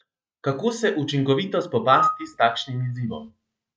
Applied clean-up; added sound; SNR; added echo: neural mask model RNNoise.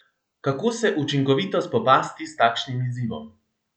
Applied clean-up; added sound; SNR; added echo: none; none; none; none.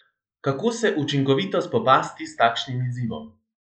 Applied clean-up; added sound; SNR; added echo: neural mask model Resemble Enhance denoiser.